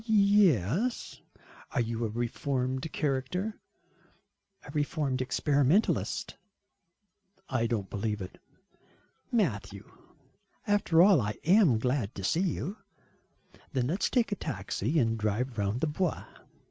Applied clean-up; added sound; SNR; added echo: none; none; none; none.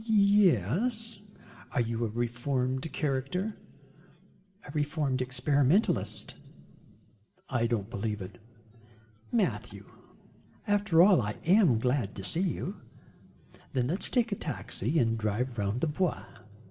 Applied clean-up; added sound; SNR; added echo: none; none; none; reverberation time 2.3 s.